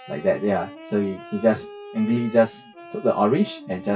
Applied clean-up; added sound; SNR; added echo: classical method WPE with log-MMSE.